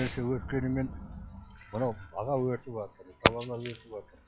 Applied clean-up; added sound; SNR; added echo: classical method log-MMSE.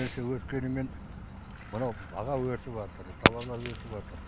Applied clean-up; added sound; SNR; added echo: none; Fireworks; 1 dB; none.